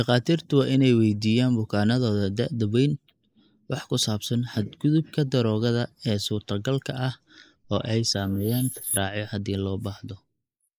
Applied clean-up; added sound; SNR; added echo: neural mask model Resemble Enhance denoiser.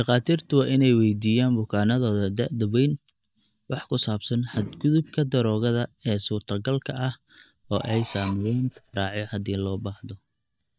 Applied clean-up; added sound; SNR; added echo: neural mask model DeepFilterNet 3.